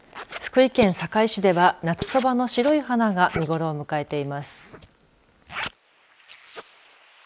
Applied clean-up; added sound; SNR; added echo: neural mask model Resemble Enhance denoiser.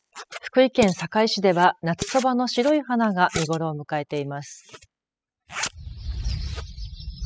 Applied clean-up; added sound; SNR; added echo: classical method spectral subtraction.